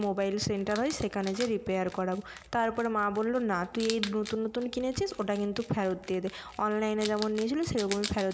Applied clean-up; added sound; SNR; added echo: none; Wild animals; 14 dB; none.